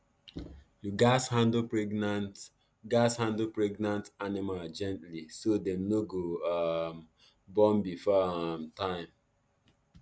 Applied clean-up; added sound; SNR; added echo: none; none; none; none.